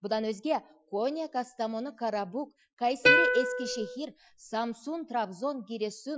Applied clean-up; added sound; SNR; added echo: classical method Wiener filter.